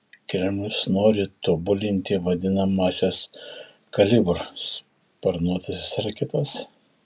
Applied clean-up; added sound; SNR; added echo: none; none; none; none.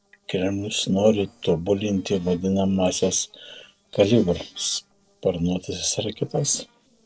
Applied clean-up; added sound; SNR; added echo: neural separator model SepFormer DNS4.